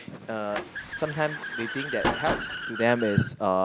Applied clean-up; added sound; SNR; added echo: none; Accelerating, revving, vroom / Car + Slam; 5 dB; none.